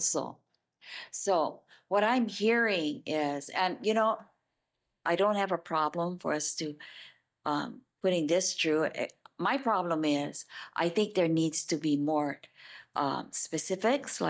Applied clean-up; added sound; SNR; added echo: neural mask model DeepFilterNet 3.